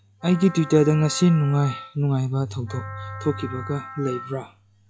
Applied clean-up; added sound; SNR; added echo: classical method log-MMSE.